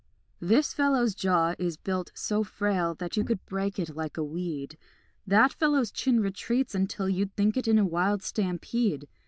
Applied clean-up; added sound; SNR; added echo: neural diffusion model UNIVERSE++.